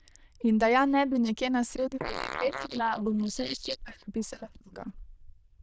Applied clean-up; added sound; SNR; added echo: neural diffusion model UNIVERSE++.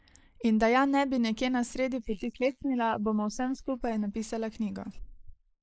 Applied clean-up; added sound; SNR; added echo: neural mask model Resemble Enhance denoiser.